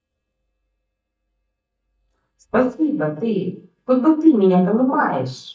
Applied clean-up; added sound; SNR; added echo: neural mask model DeepFilterNet 3.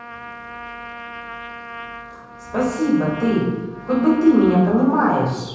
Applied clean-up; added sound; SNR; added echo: none; Trumpet; 15 dB; reverberation time 1.1 s.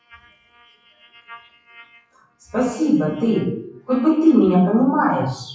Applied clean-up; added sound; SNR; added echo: classical method WPE with log-MMSE.